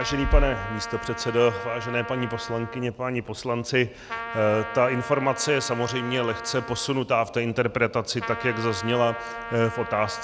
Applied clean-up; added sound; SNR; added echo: none; Trumpet; 10 dB; none.